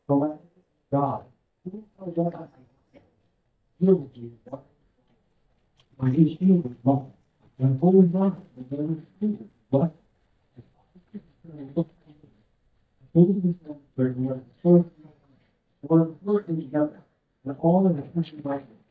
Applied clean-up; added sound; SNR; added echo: neural mask model DeepFilterNet 3.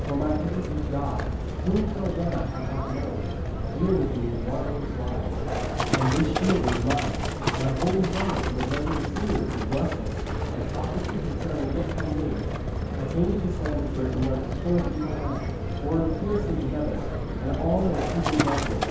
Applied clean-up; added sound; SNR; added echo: none; Livestock, farm animals, working animals; -1 dB; reverberation time 0.8 s.